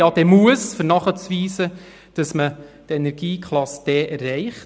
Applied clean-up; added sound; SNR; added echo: none; none; none; none.